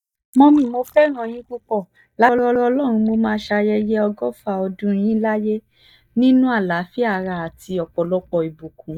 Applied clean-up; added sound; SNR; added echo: neural mask model DeepFilterNet 3.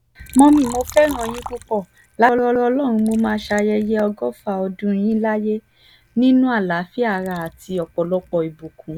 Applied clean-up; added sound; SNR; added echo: none; Liquid; 20 dB; none.